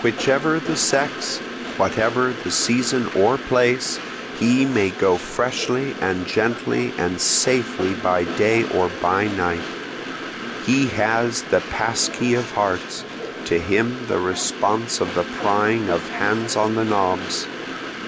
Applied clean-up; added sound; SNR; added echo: none; Train; 9 dB; none.